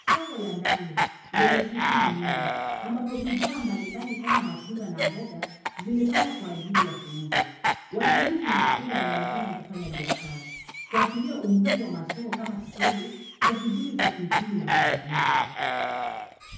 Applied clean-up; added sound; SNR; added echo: none; Cough; -3 dB; reverberation time 0.9 s.